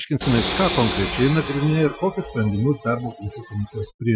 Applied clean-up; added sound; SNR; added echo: classical method Wiener filter.